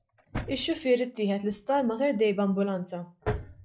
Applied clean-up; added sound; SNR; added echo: classical method log-MMSE.